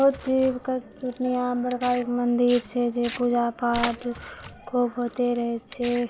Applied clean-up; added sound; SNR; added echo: none; Tearing; 14 dB; none.